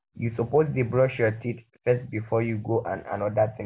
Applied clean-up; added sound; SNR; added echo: none; none; none; none.